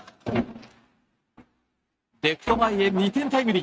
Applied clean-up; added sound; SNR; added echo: neural mask model RNNoise.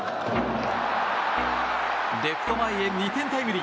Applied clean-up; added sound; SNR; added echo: none; Guitar; 13 dB; none.